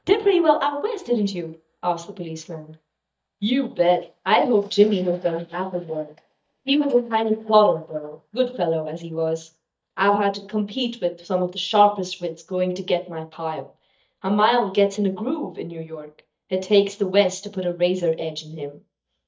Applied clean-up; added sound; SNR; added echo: neural mask model DeepFilterNet 3.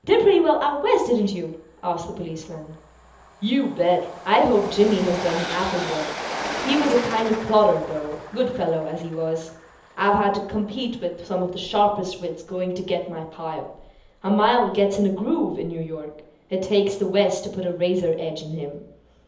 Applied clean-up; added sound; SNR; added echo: none; Train; 14 dB; reverberation time 0.7 s.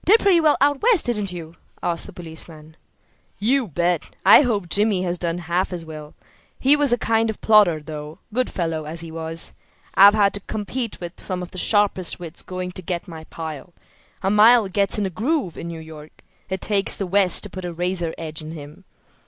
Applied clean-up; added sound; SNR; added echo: none; none; none; none.